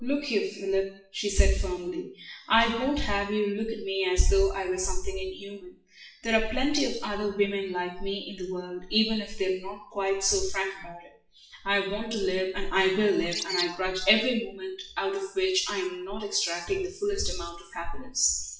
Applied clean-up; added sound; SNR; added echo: classical method WPE with log-MMSE.